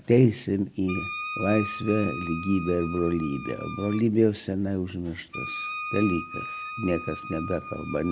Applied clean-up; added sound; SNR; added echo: none; Wind instrument, woodwind instrument; 10 dB; none.